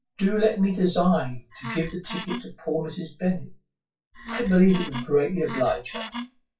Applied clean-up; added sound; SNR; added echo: classical method WPE with log-MMSE.